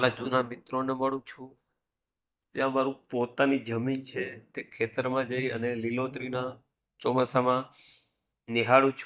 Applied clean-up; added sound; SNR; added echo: neural mask model DeepFilterNet 3.